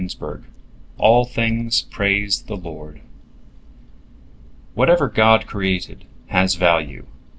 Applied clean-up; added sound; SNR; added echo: none; none; none; none.